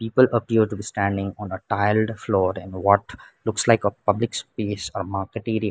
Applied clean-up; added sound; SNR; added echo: neural mask model Resemble Enhance denoiser.